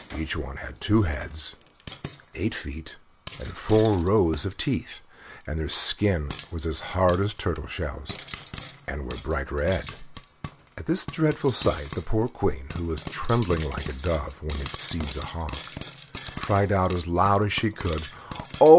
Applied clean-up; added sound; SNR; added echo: none; Frying (food); 16 dB; none.